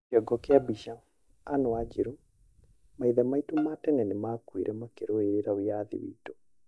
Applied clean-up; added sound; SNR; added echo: neural mask model DeepFilterNet 3.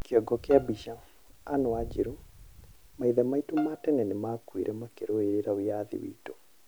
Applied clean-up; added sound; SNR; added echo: none; Bowed string instrument + Wind; 16 dB; none.